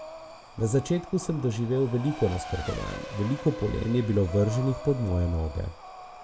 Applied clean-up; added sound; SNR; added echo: none; Race car, auto racing / Accelerating, revving, vroom + Breathing; 13 dB; none.